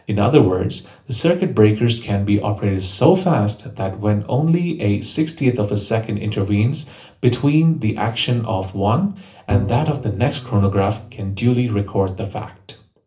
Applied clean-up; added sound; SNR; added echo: none; Bowed string instrument; 12 dB; reverberation time 0.3 s.